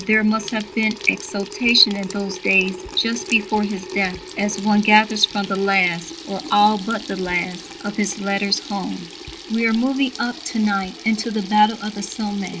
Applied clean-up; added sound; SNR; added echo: none; Sink (filling or washing) / Water tap, faucet; 14 dB; none.